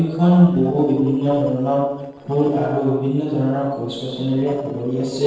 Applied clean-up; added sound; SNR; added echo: neural separator model SepFormer DNS4.